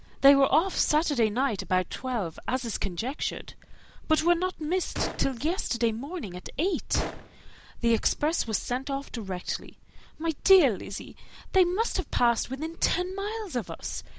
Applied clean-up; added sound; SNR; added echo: none; Gunshot, gunfire; 13 dB; none.